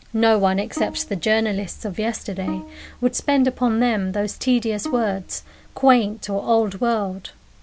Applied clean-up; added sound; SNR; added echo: none; Bowed string instrument; 16 dB; none.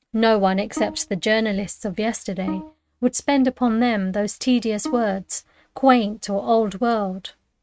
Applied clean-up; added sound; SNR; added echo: neural mask model RNNoise.